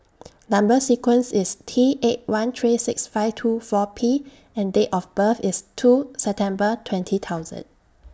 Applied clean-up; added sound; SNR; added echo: none; none; none; none.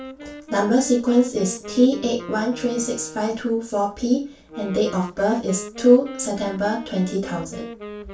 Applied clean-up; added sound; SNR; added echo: none; Wind instrument, woodwind instrument; 15 dB; reverberation time 0.3 s.